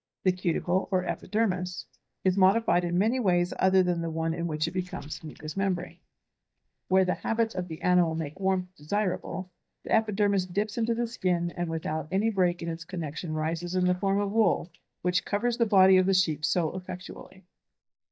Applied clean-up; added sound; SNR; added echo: neural mask model DeepFilterNet 3.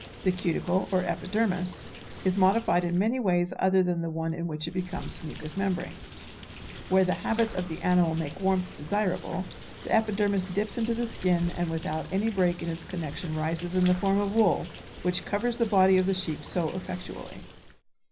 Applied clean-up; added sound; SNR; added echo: none; Rain; 14 dB; reverberation time 0.5 s.